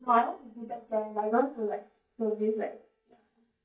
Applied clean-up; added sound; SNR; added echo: neural mask model DeepFilterNet 3.